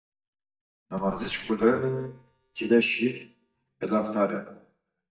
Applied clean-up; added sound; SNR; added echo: neural mask model DeepFilterNet 3.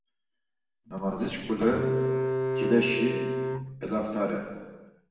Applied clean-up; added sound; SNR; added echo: none; Bowed string instrument; -1 dB; reverberation time 1.2 s.